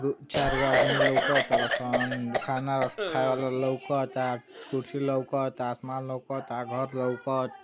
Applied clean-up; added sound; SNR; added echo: none; Cough; -2 dB; none.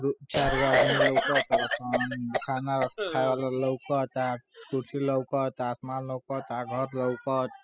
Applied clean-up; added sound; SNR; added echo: classical method spectral subtraction.